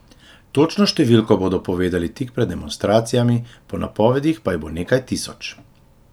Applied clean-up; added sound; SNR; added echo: none; none; none; none.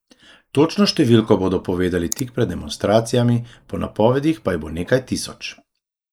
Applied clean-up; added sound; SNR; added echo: neural mask model Resemble Enhance denoiser.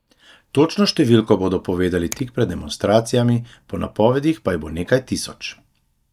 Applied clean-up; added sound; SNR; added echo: neural mask model DeepFilterNet 3.